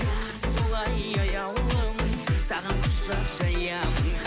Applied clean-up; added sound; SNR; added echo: none; none; none; none.